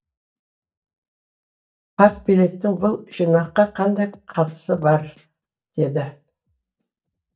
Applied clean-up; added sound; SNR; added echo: neural mask model DeepFilterNet 3.